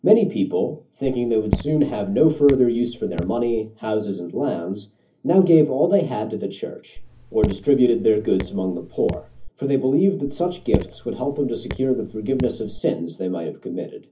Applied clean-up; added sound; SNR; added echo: none; Raindrop / Drip; 10 dB; reverberation time 0.3 s.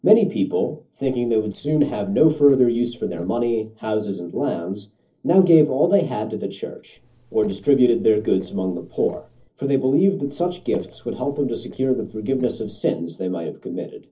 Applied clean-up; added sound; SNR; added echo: neural separator model SepFormer DNS4.